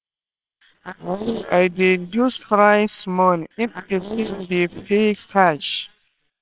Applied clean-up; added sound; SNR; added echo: neural separator model SepFormer WHAMR!.